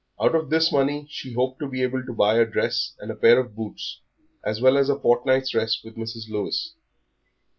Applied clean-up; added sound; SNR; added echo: none; none; none; none.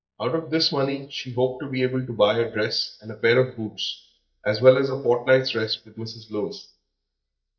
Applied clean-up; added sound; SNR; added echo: neural mask model DeepFilterNet 3.